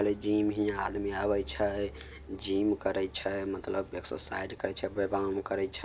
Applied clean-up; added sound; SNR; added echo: none; Car passing by / Idling / Accelerating, revving, vroom; 18 dB; none.